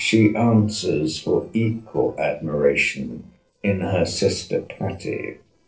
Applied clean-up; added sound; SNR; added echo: neural separator model SepFormer DNS4.